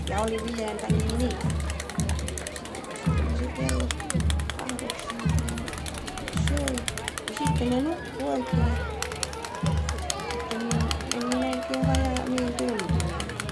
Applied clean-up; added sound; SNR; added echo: none; Crowd; -5 dB; none.